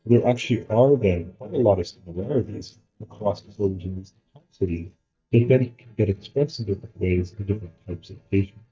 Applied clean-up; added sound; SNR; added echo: neural mask model DeepFilterNet 3.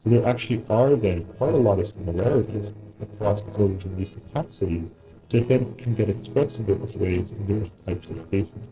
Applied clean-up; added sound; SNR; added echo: neural separator model SepFormer DNS4.